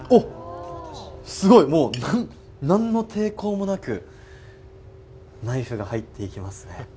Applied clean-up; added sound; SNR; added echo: none; none; none; none.